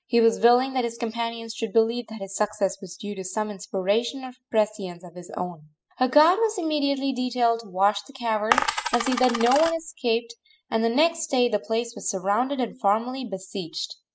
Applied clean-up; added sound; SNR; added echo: classical method spectral subtraction.